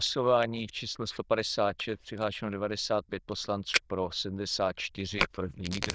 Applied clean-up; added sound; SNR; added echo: neural diffusion model UNIVERSE++.